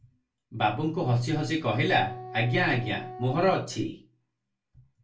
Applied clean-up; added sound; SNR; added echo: none; Wind instrument, woodwind instrument; 15 dB; reverberation time 0.2 s.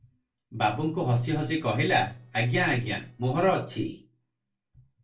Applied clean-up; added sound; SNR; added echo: neural separator model SepFormer DNS4.